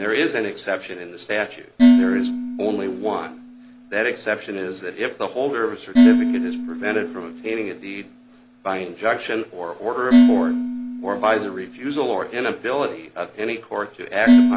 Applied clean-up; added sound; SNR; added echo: none; Dishes, pots, and pans; -4 dB; none.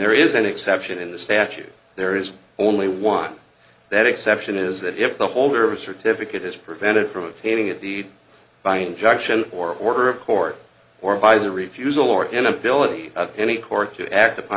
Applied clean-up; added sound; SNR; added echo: none; none; none; none.